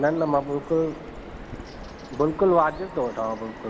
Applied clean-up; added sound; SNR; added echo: none; Bird vocalization, bird call, bird song; 14 dB; none.